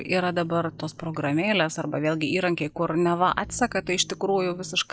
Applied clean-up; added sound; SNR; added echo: none; none; none; none.